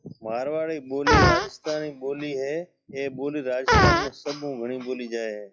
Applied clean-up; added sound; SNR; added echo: classical method log-MMSE.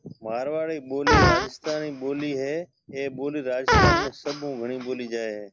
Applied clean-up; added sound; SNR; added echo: none; Fart; -4 dB; none.